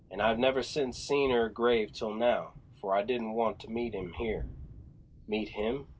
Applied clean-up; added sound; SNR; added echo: none; Thunder; 17 dB; none.